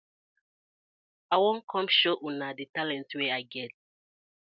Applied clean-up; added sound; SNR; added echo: none; none; none; none.